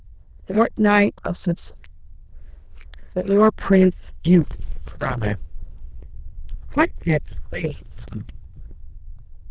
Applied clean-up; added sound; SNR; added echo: neural diffusion model UNIVERSE++.